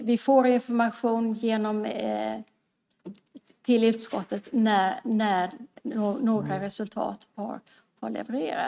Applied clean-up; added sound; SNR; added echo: neural mask model RNNoise.